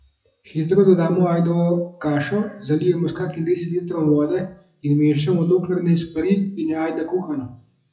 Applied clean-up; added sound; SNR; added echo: classical method WPE with log-MMSE.